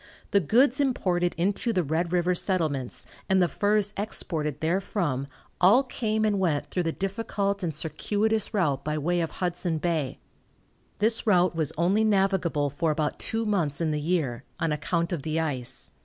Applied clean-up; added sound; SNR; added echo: none; none; none; none.